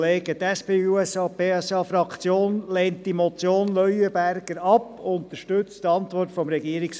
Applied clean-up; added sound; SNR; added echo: none; none; none; none.